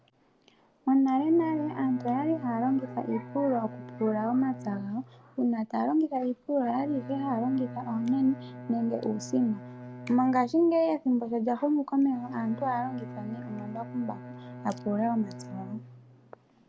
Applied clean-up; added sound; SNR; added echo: none; Bowed string instrument; 14 dB; none.